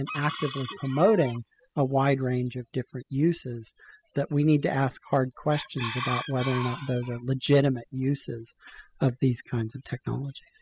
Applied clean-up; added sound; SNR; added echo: classical method spectral subtraction.